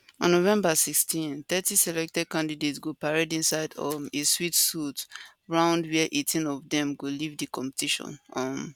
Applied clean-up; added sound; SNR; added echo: none; none; none; none.